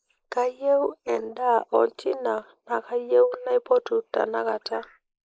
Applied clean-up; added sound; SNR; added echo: neural mask model Resemble Enhance denoiser.